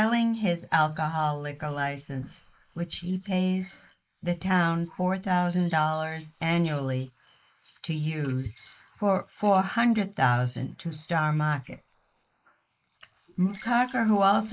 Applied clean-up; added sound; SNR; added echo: neural mask model Resemble Enhance denoiser.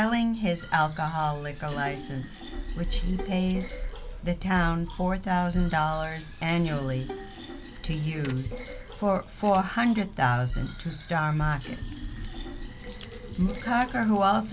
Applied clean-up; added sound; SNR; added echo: none; Bowed string instrument + Fill (with liquid); 16 dB; none.